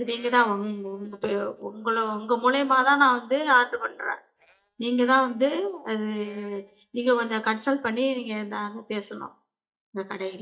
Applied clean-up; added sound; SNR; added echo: neural mask model DeepFilterNet 3.